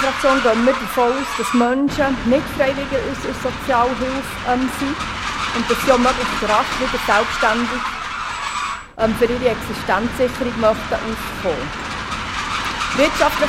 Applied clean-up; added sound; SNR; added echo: none; Train; 4 dB; none.